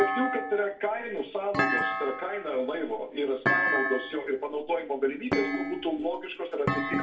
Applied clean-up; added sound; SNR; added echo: none; Thump, thud; 1 dB; reverberation time 0.2 s.